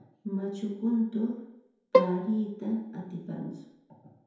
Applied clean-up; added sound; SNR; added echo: none; Bowed string instrument; -3 dB; reverberation time 0.9 s.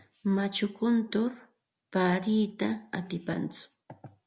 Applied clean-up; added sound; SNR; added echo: none; none; none; none.